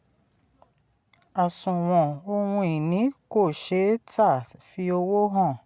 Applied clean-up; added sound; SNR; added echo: none; none; none; none.